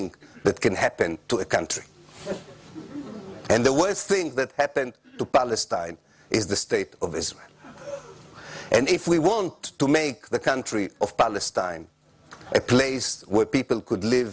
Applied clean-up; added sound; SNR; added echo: none; none; none; none.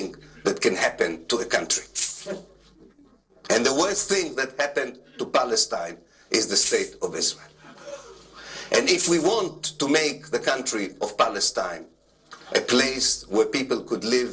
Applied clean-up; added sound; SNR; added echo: neural separator model SepFormer DNS4.